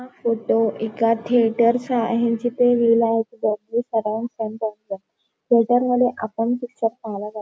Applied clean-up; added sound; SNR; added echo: none; none; none; none.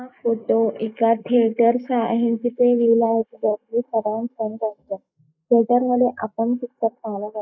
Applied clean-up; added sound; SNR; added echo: neural mask model Resemble Enhance denoiser.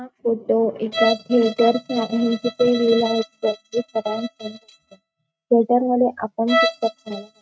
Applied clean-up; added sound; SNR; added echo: neural mask model RNNoise.